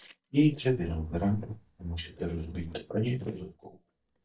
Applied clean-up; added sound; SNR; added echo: neural mask model DeepFilterNet 3.